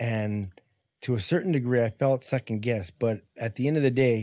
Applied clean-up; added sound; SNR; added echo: none; none; none; none.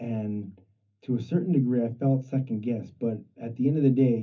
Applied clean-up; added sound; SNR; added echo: none; none; none; reverberation time 0.3 s.